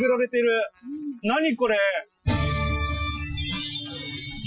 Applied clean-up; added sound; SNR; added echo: classical method Wiener filter.